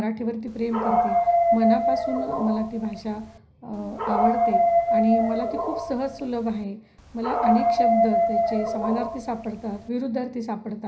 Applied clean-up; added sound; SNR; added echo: none; Dog; -4 dB; reverberation time 0.4 s.